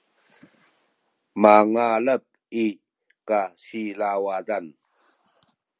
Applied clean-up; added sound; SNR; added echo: none; none; none; none.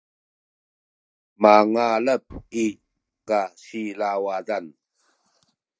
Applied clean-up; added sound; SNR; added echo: neural mask model DeepFilterNet 3.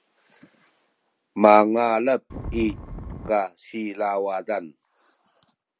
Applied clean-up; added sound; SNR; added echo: none; Wind; 10 dB; none.